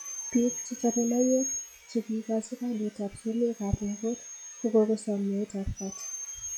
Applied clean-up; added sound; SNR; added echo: classical method log-MMSE.